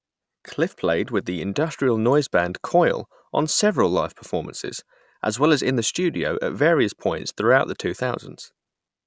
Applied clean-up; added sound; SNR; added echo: none; none; none; none.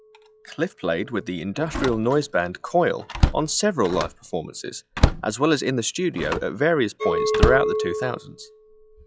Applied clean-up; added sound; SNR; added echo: classical method log-MMSE.